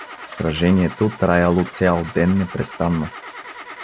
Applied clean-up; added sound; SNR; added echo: none; Engine starting / Car; 16 dB; none.